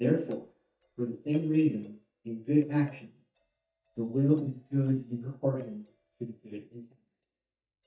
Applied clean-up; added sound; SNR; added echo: neural mask model DeepFilterNet 3.